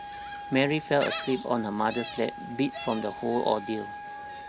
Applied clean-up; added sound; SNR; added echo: none; Wind instrument, woodwind instrument + Gull, seagull; 9 dB; none.